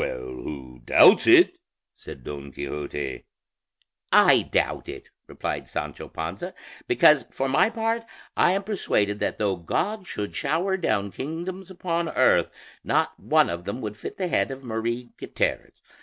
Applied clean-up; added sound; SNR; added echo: none; none; none; none.